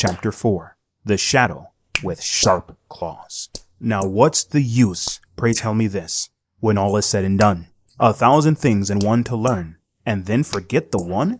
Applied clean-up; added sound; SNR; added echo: neural mask model Resemble Enhance denoiser.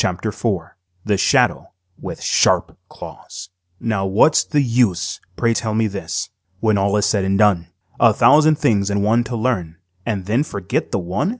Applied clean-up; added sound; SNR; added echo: none; none; none; none.